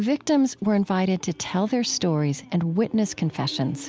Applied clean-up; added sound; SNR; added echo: none; none; none; none.